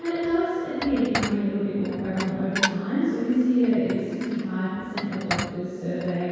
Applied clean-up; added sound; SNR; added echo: none; Dishes, pots, and pans; 10 dB; reverberation time 2.0 s.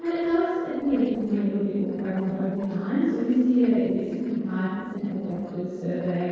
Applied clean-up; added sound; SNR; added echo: neural separator model SepFormer DNS4.